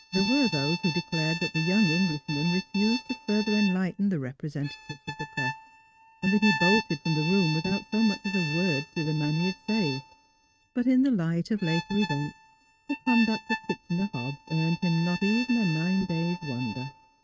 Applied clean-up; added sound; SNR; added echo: neural mask model RNNoise.